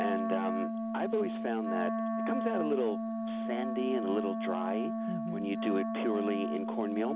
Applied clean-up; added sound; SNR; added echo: none; Wind instrument, woodwind instrument; -1 dB; none.